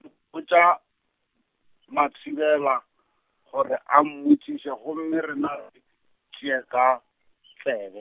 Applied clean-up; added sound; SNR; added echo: none; none; none; none.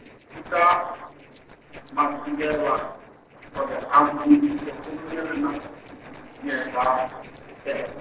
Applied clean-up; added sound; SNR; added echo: neural separator model SepFormer DNS4.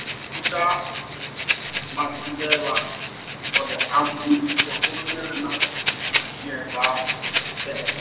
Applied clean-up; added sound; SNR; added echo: none; Breathing; -1 dB; reverberation time 0.9 s.